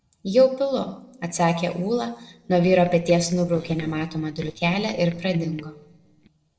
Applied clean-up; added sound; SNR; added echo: neural separator model SepFormer DNS4.